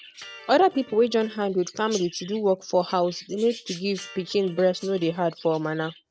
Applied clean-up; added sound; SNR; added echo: neural mask model RNNoise.